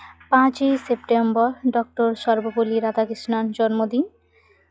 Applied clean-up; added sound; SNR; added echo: classical method log-MMSE.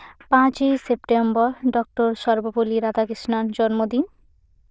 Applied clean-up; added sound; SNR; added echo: neural diffusion model UNIVERSE++.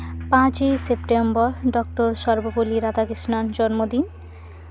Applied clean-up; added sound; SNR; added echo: none; Piano; 12 dB; none.